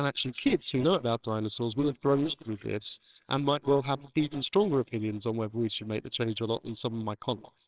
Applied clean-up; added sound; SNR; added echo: neural separator model SepFormer WHAMR!.